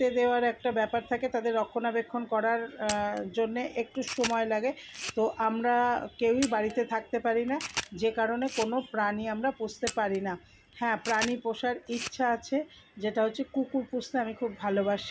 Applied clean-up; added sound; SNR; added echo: none; Camera; 13 dB; none.